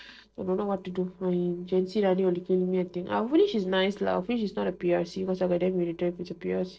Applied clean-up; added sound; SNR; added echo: neural separator model SepFormer DNS4.